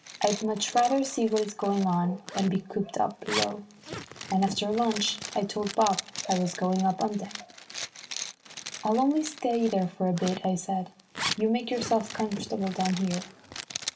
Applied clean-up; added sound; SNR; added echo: none; Zipper (clothing); 11 dB; reverberation time 0.2 s.